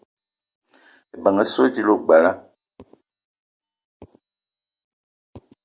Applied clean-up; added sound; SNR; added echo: none; none; none; none.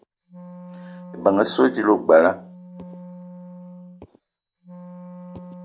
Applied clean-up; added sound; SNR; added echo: none; Wind instrument, woodwind instrument; 17 dB; none.